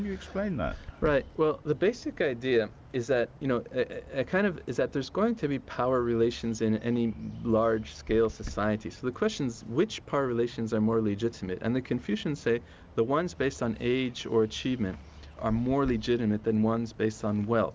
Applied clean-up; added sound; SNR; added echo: none; Bird; 18 dB; none.